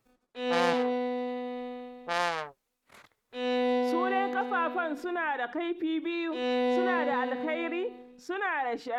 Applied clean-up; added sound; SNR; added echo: neural mask model RNNoise.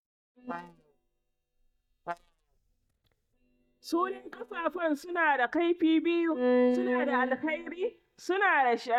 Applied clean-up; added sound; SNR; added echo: neural mask model DeepFilterNet 3.